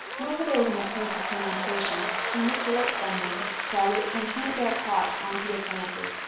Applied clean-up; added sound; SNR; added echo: none; Applause; 1 dB; reverberation time 0.7 s.